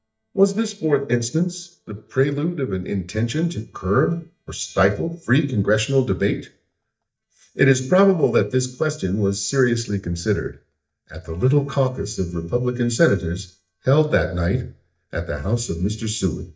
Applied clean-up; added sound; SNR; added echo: neural mask model DeepFilterNet 3.